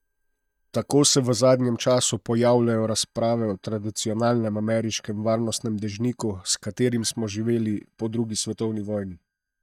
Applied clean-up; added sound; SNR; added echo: neural mask model DeepFilterNet 3.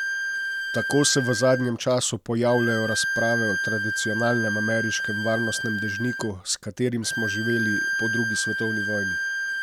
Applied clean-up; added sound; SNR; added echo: none; Bowed string instrument; 2 dB; none.